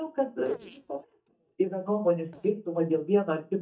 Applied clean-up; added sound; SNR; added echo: neural mask model DeepFilterNet 3.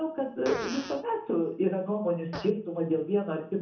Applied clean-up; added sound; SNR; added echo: none; Fart; 15 dB; reverberation time 0.6 s.